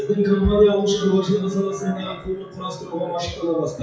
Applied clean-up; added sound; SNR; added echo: classical method WPE with log-MMSE.